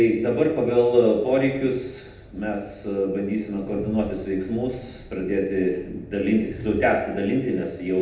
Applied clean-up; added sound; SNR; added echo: none; Train; 19 dB; reverberation time 0.8 s.